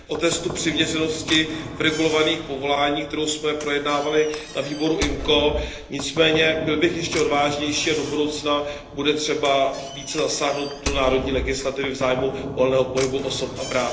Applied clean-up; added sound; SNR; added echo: none; Knock / Slam; 11 dB; reverberation time 1.0 s.